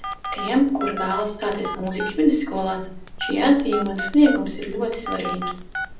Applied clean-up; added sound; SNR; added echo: none; Telephone; 9 dB; reverberation time 0.6 s.